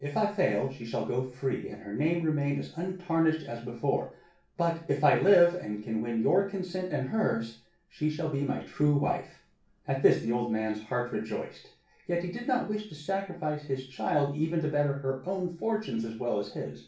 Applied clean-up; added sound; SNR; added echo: none; none; none; reverberation time 0.3 s.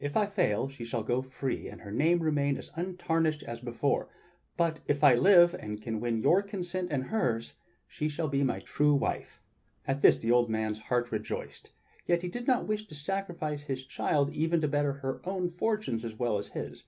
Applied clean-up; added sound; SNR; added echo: none; none; none; none.